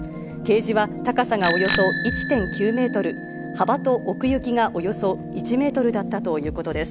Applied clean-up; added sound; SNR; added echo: none; Bicycle bell; 3 dB; none.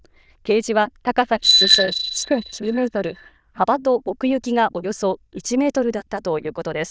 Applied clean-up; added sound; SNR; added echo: neural diffusion model UNIVERSE++.